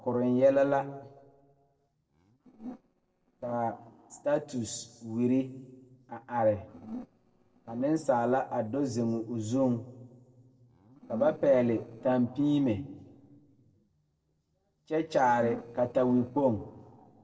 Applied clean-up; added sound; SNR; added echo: neural separator model SepFormer DNS4.